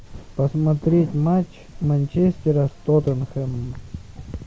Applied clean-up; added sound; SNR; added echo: none; Liquid; 19 dB; none.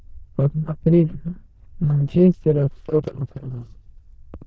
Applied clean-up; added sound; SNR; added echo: neural diffusion model UNIVERSE++.